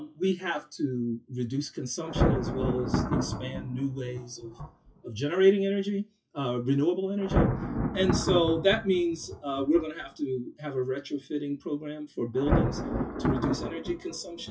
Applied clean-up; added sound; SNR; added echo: classical method WPE with log-MMSE.